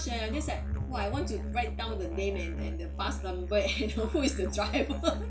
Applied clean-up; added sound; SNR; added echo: none; Musical instrument; 3 dB; reverberation time 0.2 s.